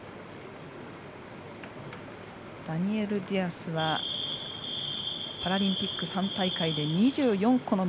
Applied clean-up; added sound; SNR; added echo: none; none; none; none.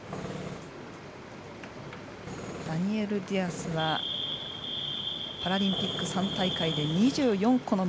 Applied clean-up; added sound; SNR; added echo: none; Tools; 12 dB; none.